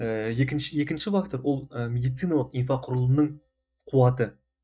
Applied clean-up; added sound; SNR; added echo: neural mask model DeepFilterNet 3.